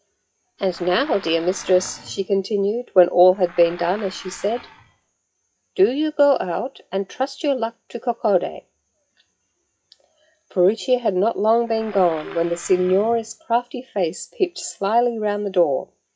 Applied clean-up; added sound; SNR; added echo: classical method WPE with log-MMSE.